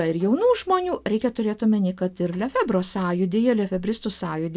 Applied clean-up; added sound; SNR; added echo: none; none; none; none.